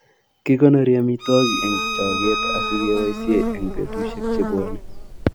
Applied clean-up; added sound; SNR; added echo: none; Buzz + Bowed string instrument; 4 dB; none.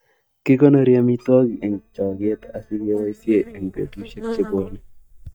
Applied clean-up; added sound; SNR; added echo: neural mask model DeepFilterNet 3.